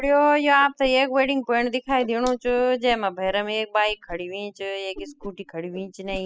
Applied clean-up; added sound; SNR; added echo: classical method spectral subtraction.